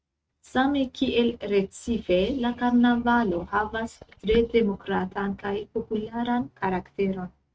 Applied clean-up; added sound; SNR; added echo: neural mask model RNNoise.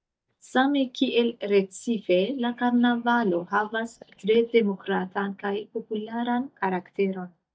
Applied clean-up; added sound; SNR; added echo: neural mask model DeepFilterNet 3.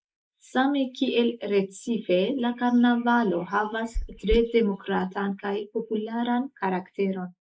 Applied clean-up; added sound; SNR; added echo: neural mask model Resemble Enhance denoiser.